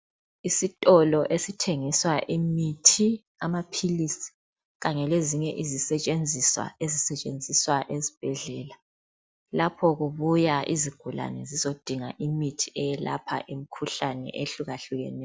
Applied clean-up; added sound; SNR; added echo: none; none; none; none.